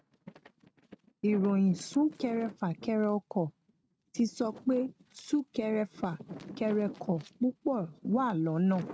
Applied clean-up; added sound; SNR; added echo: neural mask model RNNoise.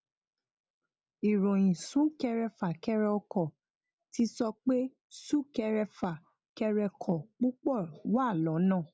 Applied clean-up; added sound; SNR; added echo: none; none; none; none.